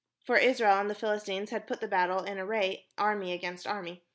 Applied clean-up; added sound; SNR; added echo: none; none; none; none.